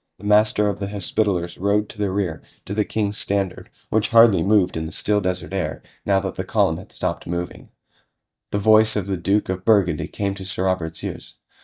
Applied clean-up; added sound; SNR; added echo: neural mask model DeepFilterNet 3.